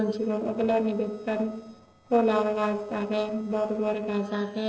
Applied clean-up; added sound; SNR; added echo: neural separator model SepFormer DNS4.